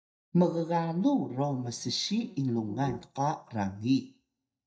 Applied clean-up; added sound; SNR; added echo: neural mask model DeepFilterNet 3.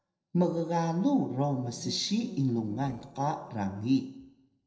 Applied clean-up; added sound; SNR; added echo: neural separator model SepFormer DNS4.